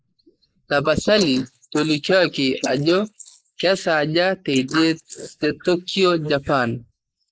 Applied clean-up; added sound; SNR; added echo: neural mask model Resemble Enhance denoiser.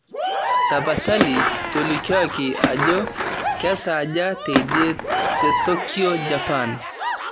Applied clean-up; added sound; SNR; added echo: none; Skateboard + Crowd / Cheering; 0 dB; none.